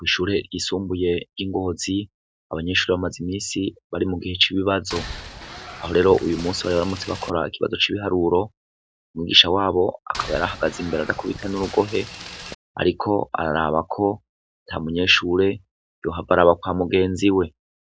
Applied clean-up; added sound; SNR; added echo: none; Boat, Water vehicle; 13 dB; none.